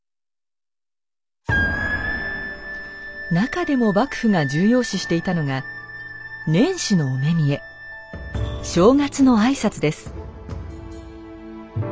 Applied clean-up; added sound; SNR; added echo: none; none; none; none.